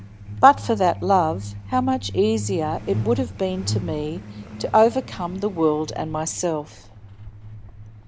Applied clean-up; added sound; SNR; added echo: none; Truck; 10 dB; none.